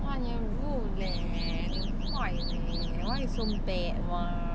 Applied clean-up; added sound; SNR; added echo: none; Alarm / Car; 16 dB; none.